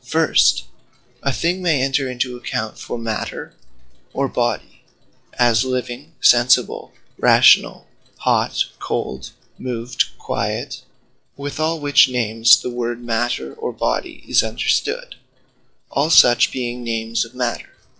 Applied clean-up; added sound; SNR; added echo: classical method log-MMSE.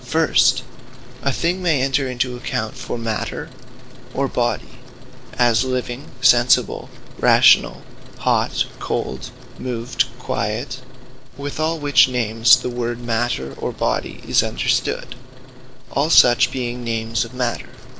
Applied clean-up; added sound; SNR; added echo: none; Truck; 19 dB; none.